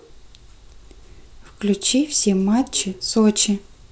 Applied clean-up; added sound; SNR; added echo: none; none; none; none.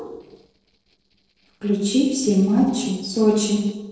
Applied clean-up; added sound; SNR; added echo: neural separator model SepFormer DNS4.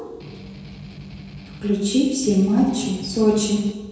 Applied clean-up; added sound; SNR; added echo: none; Strum; 16 dB; reverberation time 1.2 s.